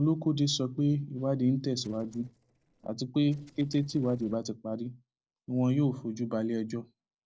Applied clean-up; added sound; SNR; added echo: neural separator model SepFormer DNS4.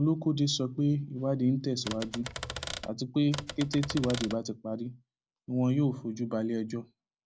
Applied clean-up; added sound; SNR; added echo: none; Typewriter; 9 dB; none.